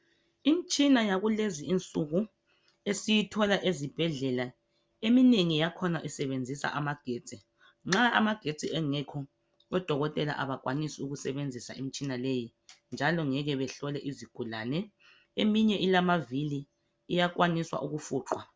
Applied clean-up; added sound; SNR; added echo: none; none; none; none.